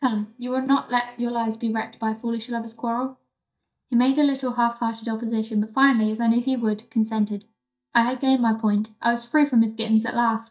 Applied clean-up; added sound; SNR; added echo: neural mask model DeepFilterNet 3.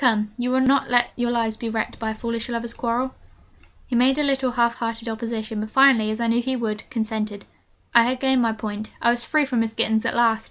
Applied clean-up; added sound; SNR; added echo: none; none; none; none.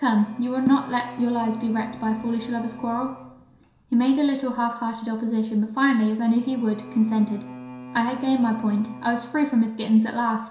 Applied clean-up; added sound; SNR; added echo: none; Bowed string instrument; 16 dB; reverberation time 0.7 s.